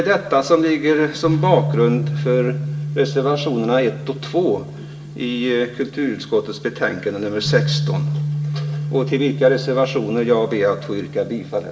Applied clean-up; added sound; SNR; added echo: none; Bass guitar; 6 dB; reverberation time 0.8 s.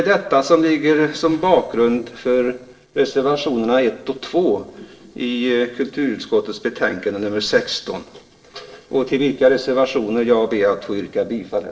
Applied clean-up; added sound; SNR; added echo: neural separator model SepFormer DNS4.